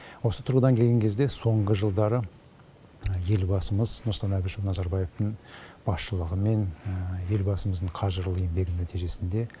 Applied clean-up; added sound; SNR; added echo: none; none; none; none.